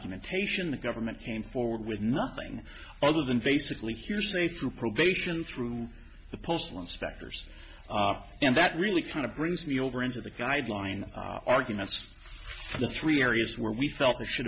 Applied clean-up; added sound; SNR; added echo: none; none; none; none.